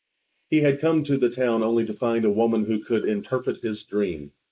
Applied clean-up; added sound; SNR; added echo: neural mask model Resemble Enhance denoiser.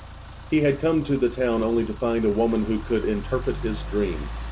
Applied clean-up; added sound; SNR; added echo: none; Idling / Engine starting / Accelerating, revving, vroom / Car; 10 dB; none.